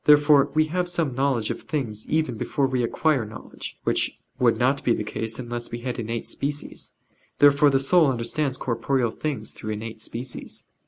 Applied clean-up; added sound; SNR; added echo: none; none; none; none.